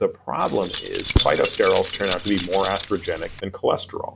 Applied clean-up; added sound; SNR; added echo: none; Keys jangling; 5 dB; none.